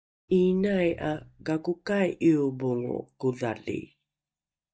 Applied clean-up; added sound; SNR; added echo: neural mask model DeepFilterNet 3.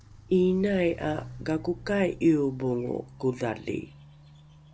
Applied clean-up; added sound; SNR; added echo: none; Walk, footsteps; 18 dB; none.